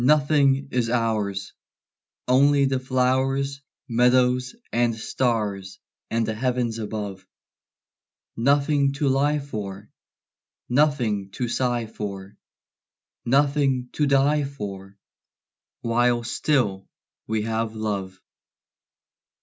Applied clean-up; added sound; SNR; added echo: none; none; none; none.